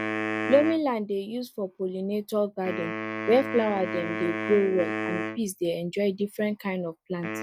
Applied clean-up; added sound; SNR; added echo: neural mask model RNNoise.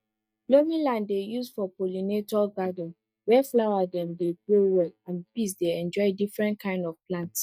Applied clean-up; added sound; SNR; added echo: neural mask model DeepFilterNet 3.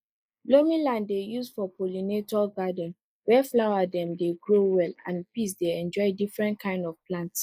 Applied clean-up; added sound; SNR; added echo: neural mask model Resemble Enhance denoiser.